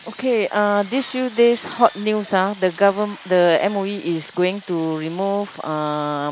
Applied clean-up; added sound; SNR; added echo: none; Drill; 18 dB; none.